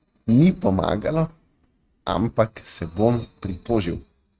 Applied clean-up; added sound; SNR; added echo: neural mask model RNNoise.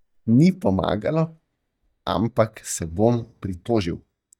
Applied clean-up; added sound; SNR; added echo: neural mask model DeepFilterNet 3.